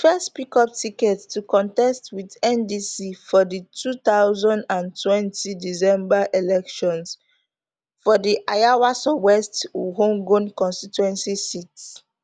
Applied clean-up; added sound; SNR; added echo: none; none; none; none.